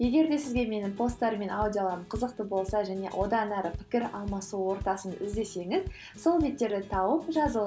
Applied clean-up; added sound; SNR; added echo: none; none; none; none.